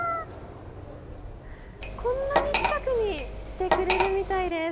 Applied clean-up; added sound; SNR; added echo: none; Cutlery, silverware; -2 dB; none.